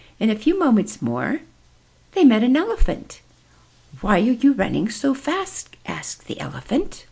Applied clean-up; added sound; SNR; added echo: none; none; none; none.